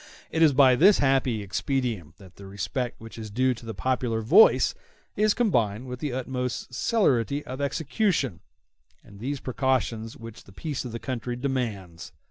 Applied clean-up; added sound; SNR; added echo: none; none; none; none.